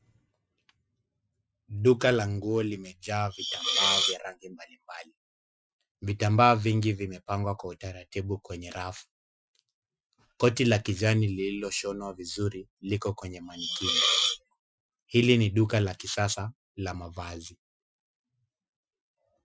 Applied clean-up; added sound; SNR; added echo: classical method Wiener filter.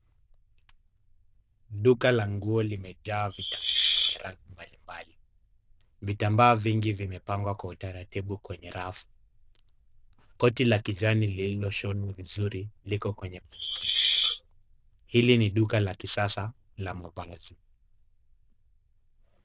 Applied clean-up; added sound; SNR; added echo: neural diffusion model UNIVERSE++.